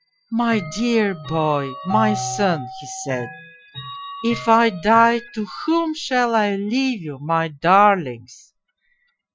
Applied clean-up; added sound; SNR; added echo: classical method Wiener filter.